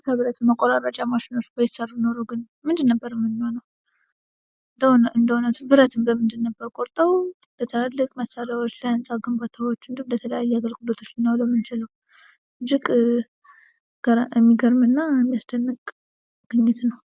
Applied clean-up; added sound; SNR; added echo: none; none; none; none.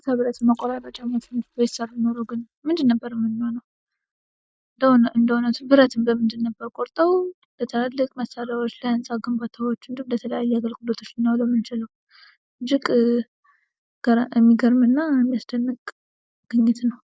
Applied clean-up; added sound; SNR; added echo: neural mask model DeepFilterNet 3.